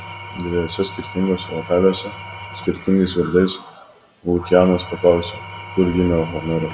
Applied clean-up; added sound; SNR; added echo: none; Engine / Tools; 15 dB; none.